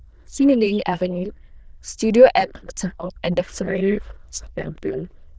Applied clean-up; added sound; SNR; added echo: neural diffusion model UNIVERSE++.